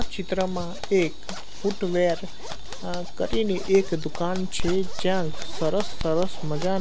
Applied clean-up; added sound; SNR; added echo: none; Zipper (clothing); -1 dB; none.